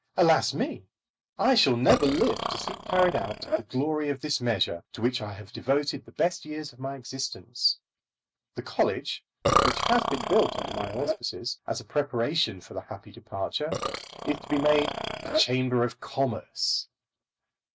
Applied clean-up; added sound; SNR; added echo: neural mask model RNNoise.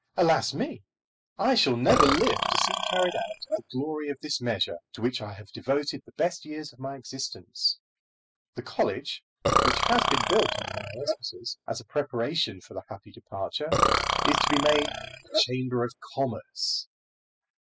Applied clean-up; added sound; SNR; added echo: classical method spectral subtraction.